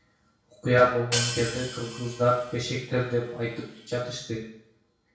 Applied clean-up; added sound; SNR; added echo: none; Hi-hat; 9 dB; reverberation time 0.6 s.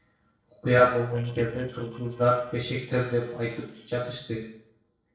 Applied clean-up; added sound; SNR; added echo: neural separator model SepFormer DNS4.